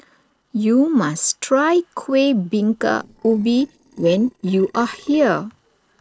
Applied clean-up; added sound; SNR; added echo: neural separator model SepFormer DNS4.